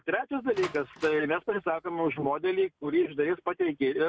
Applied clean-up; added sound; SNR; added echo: none; Door; 17 dB; none.